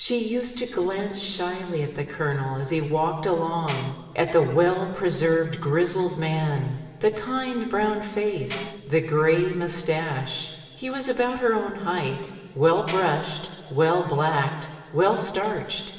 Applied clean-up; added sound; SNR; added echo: none; Tambourine; 1 dB; reverberation time 2.2 s.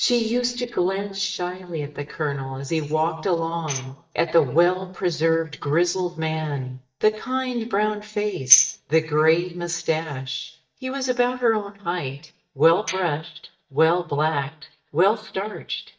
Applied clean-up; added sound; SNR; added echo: neural mask model DeepFilterNet 3.